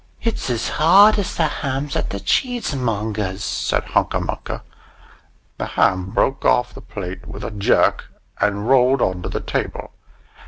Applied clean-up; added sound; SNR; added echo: none; none; none; none.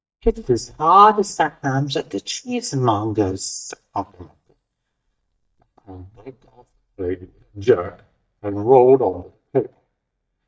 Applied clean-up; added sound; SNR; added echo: neural mask model DeepFilterNet 3.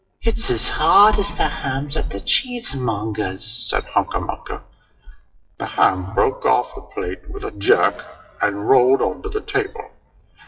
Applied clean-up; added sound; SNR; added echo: classical method WPE with log-MMSE.